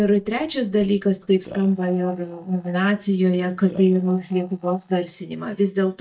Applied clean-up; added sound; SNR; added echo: neural mask model DeepFilterNet 3.